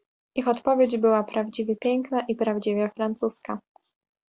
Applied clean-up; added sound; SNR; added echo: none; none; none; none.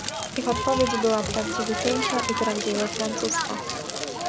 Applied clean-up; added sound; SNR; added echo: none; Crackle; 1 dB; none.